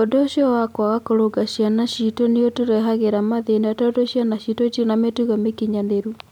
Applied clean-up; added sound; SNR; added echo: none; none; none; none.